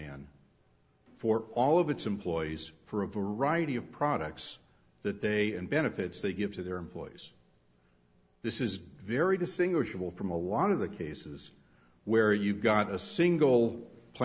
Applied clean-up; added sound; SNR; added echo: none; none; none; none.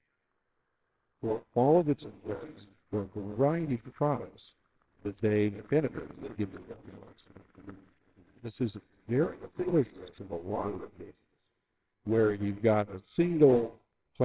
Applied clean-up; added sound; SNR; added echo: neural separator model SepFormer WHAMR!.